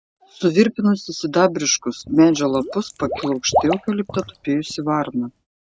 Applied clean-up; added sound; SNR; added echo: none; Water / Liquid; 9 dB; none.